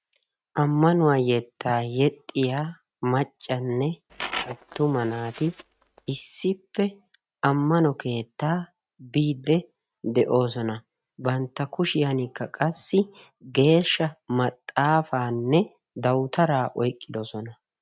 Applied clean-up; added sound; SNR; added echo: neural mask model RNNoise.